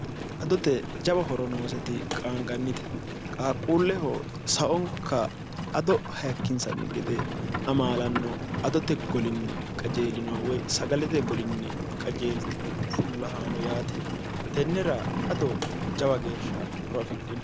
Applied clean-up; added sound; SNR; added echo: none; Boiling + Livestock, farm animals, working animals; 3 dB; none.